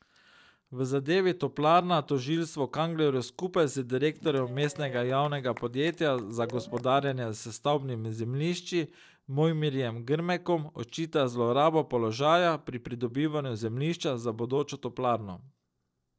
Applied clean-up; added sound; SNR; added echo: neural separator model SepFormer DNS4.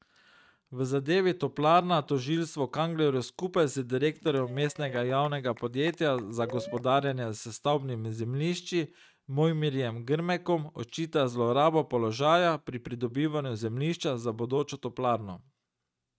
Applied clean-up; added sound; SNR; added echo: neural mask model RNNoise.